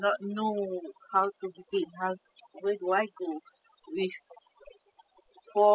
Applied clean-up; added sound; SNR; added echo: classical method spectral subtraction.